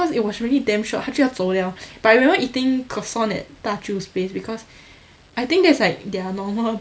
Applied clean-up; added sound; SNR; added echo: none; none; none; none.